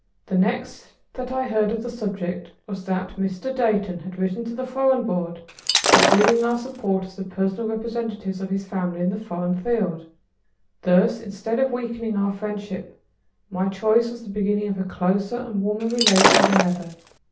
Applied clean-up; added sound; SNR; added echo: none; Shatter; -4 dB; reverberation time 0.4 s.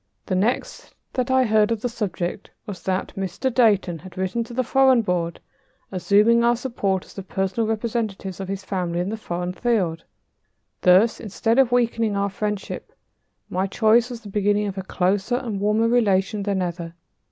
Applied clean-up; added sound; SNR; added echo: none; none; none; none.